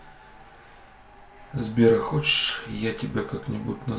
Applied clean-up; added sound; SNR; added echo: none; none; none; none.